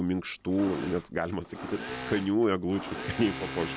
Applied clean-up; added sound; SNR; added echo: none; Engine / Mechanisms; 10 dB; none.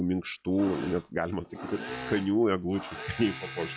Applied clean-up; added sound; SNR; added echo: classical method log-MMSE.